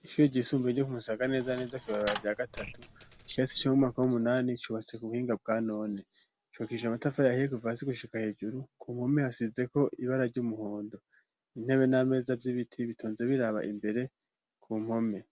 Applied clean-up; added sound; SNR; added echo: none; Coin (dropping); 15 dB; none.